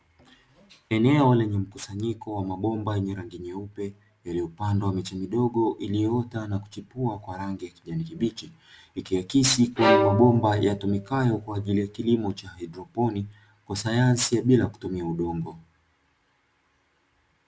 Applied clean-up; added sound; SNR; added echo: none; Bowed string instrument; 1 dB; none.